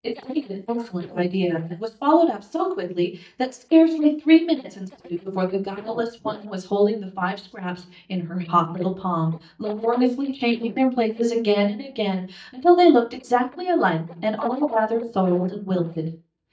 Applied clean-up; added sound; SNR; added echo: neural mask model DeepFilterNet 3.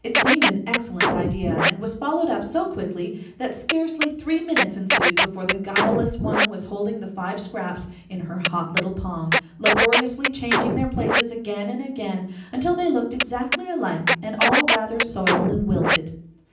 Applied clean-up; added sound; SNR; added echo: none; Scratching (performance technique); -1 dB; reverberation time 0.6 s.